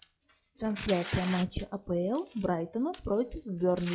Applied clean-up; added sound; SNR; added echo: classical method log-MMSE.